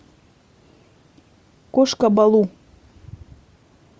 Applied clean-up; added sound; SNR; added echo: none; none; none; none.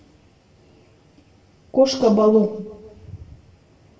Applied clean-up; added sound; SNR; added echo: none; none; none; reverberation time 0.8 s.